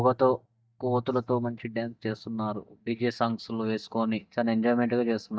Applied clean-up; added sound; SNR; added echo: neural mask model DeepFilterNet 3.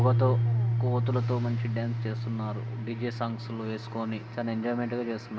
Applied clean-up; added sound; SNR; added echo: none; Piano; -3 dB; reverberation time 1.0 s.